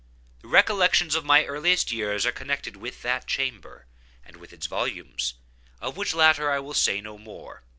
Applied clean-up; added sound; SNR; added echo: none; none; none; none.